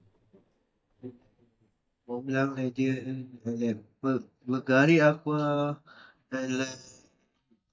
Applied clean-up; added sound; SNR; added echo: neural mask model DeepFilterNet 3.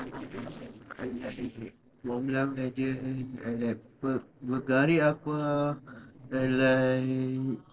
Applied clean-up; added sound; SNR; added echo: neural separator model SepFormer DNS4.